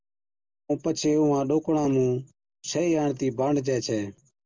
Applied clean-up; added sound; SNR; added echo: none; none; none; none.